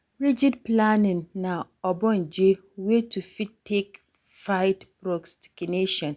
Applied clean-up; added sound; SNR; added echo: none; none; none; none.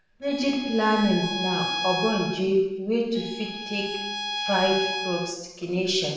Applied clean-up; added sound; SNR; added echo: none; Bowed string instrument; 6 dB; reverberation time 0.9 s.